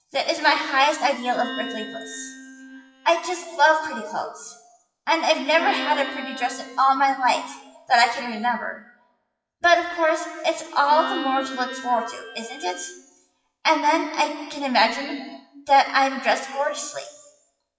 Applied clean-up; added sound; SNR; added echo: classical method WPE with log-MMSE.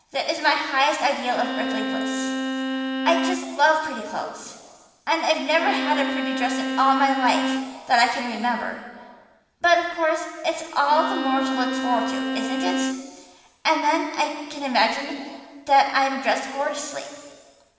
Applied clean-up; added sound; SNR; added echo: none; Bowed string instrument; 4 dB; reverberation time 1.7 s.